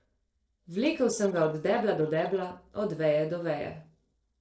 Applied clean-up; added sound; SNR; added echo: neural separator model SepFormer DNS4.